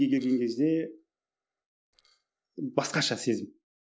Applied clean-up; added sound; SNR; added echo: neural separator model SepFormer DNS4.